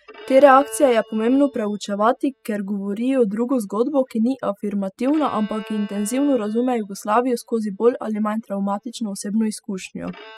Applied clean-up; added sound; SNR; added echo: classical method spectral subtraction.